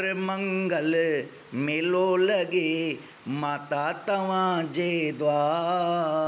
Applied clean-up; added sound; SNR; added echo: none; none; none; none.